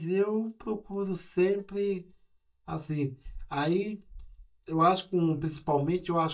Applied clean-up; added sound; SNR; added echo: neural mask model DeepFilterNet 3.